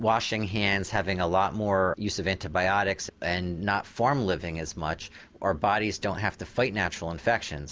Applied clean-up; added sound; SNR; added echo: none; none; none; none.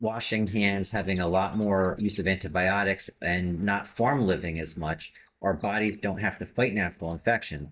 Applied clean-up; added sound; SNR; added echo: neural mask model DeepFilterNet 3.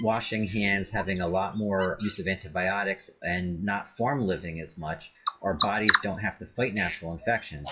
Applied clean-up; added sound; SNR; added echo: classical method WPE with log-MMSE.